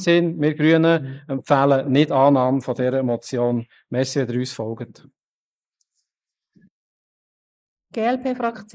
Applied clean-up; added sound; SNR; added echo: neural mask model Resemble Enhance denoiser.